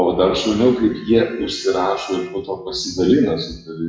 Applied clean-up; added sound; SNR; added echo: classical method WPE with log-MMSE.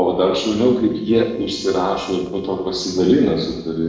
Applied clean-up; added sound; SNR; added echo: neural separator model SepFormer DNS4.